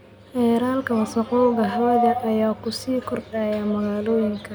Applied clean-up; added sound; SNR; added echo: none; none; none; none.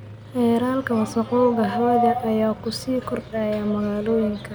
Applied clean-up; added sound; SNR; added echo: none; Engine starting; 19 dB; none.